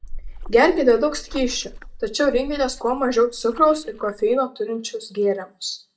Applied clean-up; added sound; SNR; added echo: neural mask model DeepFilterNet 3.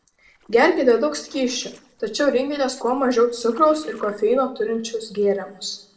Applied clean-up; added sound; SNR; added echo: neural separator model SepFormer DNS4.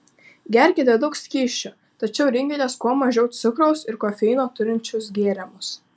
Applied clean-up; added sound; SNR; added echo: none; none; none; none.